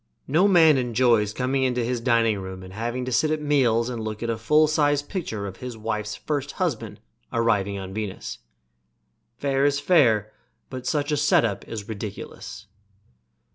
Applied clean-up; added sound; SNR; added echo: none; none; none; none.